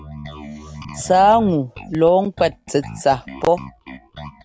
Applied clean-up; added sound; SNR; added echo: none; Bass guitar; 16 dB; none.